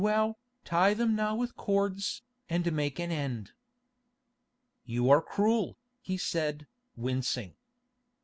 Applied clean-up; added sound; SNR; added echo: none; none; none; none.